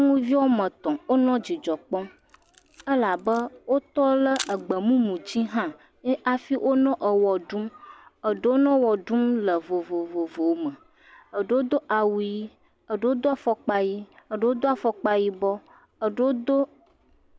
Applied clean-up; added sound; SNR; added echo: none; Camera; 18 dB; none.